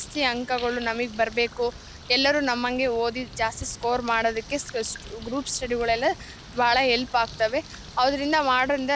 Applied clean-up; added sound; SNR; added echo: none; Bird; 16 dB; none.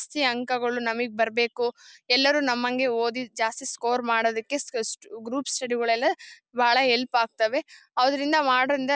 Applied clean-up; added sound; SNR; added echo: none; none; none; none.